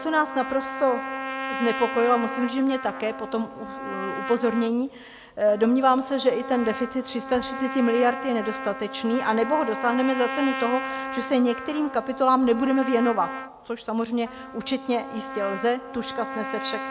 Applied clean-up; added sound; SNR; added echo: none; Trumpet; 9 dB; none.